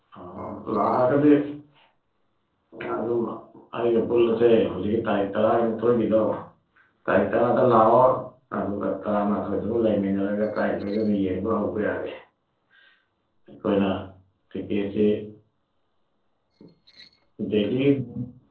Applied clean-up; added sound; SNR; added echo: neural separator model SepFormer DNS4.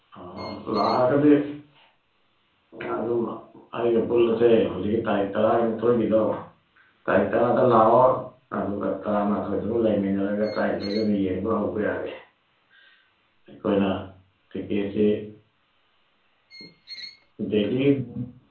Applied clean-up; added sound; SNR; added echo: none; Squeak; 19 dB; reverberation time 0.3 s.